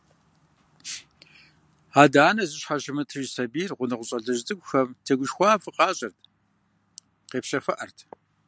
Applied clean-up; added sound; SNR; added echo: none; none; none; none.